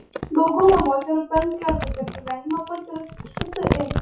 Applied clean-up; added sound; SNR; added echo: classical method WPE with log-MMSE.